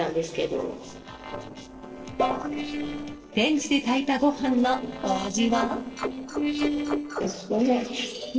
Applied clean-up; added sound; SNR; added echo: neural separator model SepFormer DNS4.